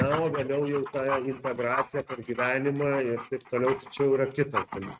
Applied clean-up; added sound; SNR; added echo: neural mask model RNNoise.